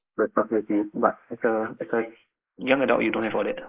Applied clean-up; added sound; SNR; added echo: neural mask model Resemble Enhance denoiser.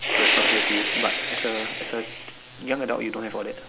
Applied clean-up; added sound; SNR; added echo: none; Fire; -4 dB; none.